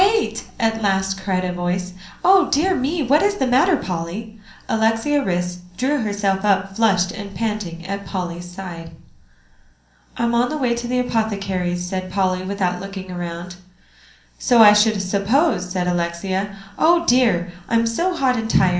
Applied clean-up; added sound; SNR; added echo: none; none; none; reverberation time 0.6 s.